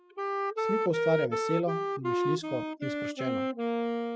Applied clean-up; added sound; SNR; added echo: classical method spectral subtraction.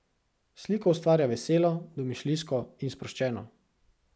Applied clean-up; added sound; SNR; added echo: none; none; none; none.